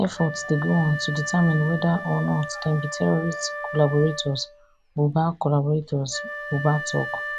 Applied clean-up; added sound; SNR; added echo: none; Wind instrument, woodwind instrument; 10 dB; none.